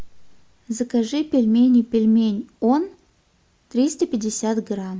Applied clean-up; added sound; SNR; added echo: none; none; none; none.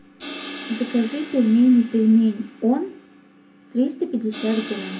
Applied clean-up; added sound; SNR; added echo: none; Crash cymbal; 15 dB; reverberation time 0.3 s.